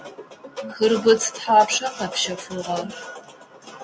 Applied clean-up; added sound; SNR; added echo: none; none; none; none.